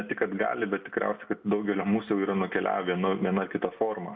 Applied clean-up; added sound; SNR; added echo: none; none; none; none.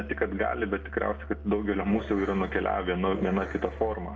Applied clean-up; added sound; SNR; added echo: none; Growling + Musical instrument; 11 dB; none.